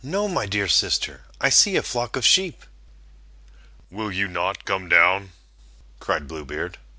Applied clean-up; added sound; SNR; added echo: none; none; none; none.